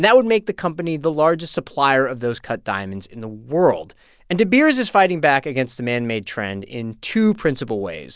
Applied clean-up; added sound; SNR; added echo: none; none; none; none.